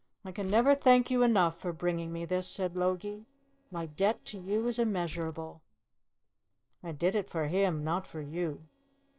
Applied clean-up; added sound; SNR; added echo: neural separator model SepFormer DNS4.